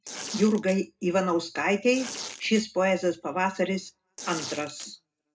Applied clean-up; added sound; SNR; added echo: none; Tearing; 12 dB; reverberation time 0.2 s.